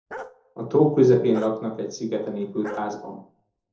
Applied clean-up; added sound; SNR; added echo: neural separator model SepFormer DNS4.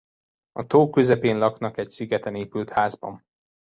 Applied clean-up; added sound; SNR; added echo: none; none; none; none.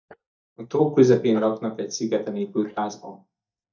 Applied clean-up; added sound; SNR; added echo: neural mask model DeepFilterNet 3.